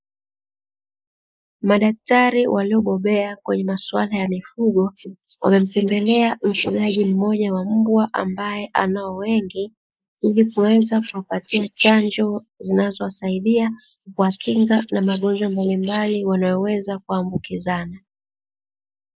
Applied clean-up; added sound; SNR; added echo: neural mask model Resemble Enhance denoiser.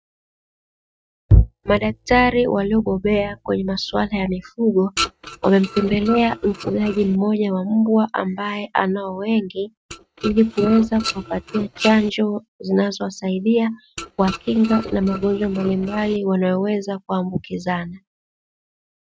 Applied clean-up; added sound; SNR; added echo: neural mask model RNNoise.